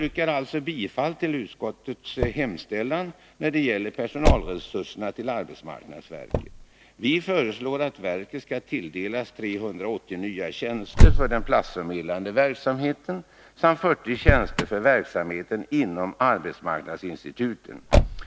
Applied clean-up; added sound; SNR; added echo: none; Motor vehicle (road); 0 dB; none.